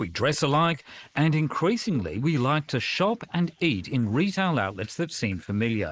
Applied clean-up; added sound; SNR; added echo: neural mask model Resemble Enhance denoiser.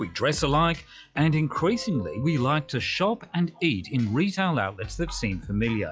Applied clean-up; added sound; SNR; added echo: classical method log-MMSE.